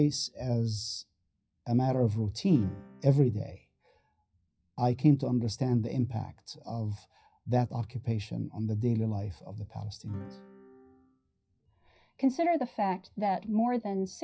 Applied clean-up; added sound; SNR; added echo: classical method WPE with log-MMSE.